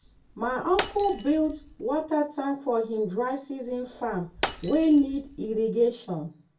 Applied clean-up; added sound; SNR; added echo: none; Shatter; 12 dB; reverberation time 0.2 s.